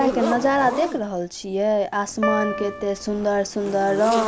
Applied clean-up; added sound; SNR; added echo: none; Zipper (clothing) + Piano; 7 dB; none.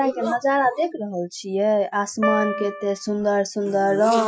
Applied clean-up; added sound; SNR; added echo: classical method Wiener filter.